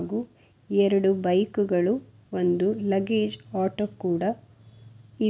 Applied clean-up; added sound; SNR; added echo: none; none; none; none.